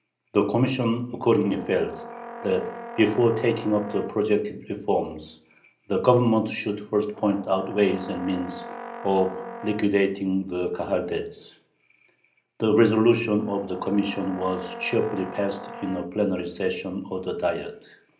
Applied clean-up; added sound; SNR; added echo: none; Brass instrument; 14 dB; reverberation time 0.5 s.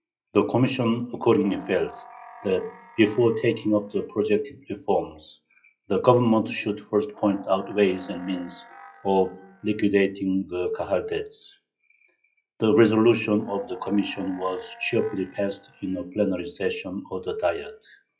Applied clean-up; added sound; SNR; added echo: classical method WPE with log-MMSE.